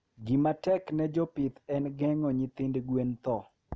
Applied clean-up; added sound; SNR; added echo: none; none; none; none.